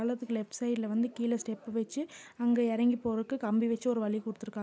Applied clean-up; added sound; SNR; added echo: none; none; none; none.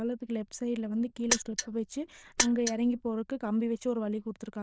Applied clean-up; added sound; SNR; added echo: neural diffusion model UNIVERSE++.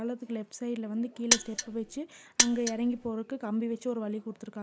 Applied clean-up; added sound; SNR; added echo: none; Mechanisms; -4 dB; none.